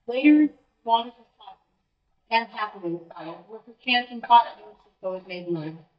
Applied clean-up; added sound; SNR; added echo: neural mask model DeepFilterNet 3.